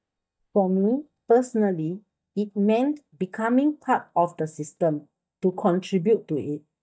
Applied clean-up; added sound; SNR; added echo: neural mask model DeepFilterNet 3.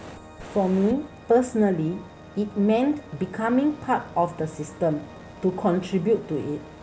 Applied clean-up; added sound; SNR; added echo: none; Fire + Organ; 18 dB; none.